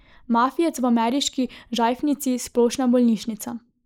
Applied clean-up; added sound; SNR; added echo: neural mask model Resemble Enhance denoiser.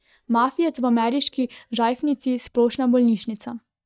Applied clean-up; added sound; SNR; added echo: neural mask model DeepFilterNet 3.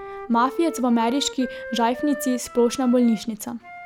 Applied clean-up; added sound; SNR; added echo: none; Wind instrument, woodwind instrument; 14 dB; none.